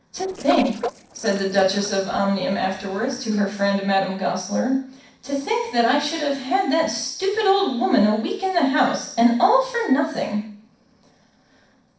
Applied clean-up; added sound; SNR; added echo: neural separator model SepFormer DNS4.